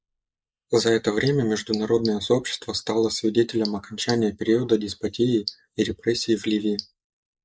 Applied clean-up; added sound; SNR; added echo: neural mask model Resemble Enhance denoiser.